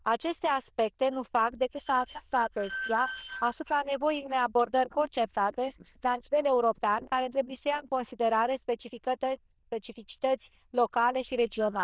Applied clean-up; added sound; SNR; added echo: neural diffusion model UNIVERSE++.